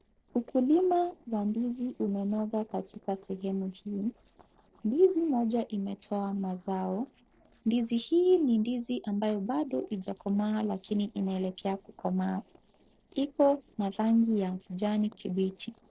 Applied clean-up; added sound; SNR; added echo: neural separator model SepFormer DNS4.